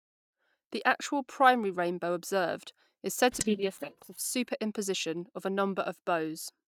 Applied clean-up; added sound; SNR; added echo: neural mask model DeepFilterNet 3.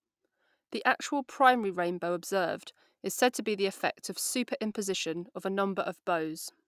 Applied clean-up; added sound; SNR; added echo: none; none; none; none.